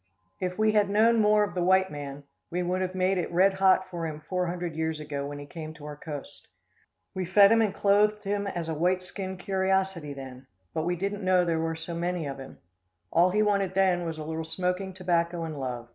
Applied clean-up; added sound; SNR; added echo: none; none; none; none.